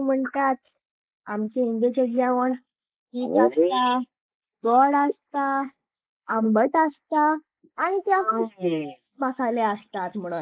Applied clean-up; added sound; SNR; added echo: neural mask model Resemble Enhance denoiser.